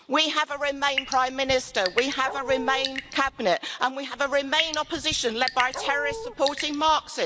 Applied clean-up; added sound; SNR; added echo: none; Drip / Sink (filling or washing) / Water tap, faucet / Water + Dog; 9 dB; none.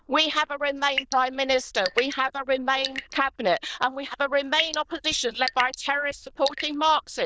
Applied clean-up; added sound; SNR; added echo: neural diffusion model UNIVERSE++.